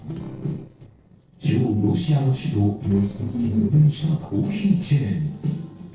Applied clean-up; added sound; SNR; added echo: neural separator model SepFormer DNS4.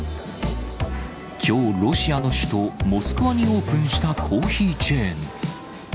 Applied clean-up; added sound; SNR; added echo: none; none; none; none.